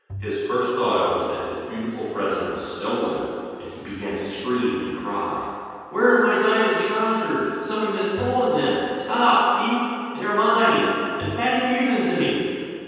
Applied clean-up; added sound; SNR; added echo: none; Bowed string instrument; 17 dB; reverberation time 2.1 s.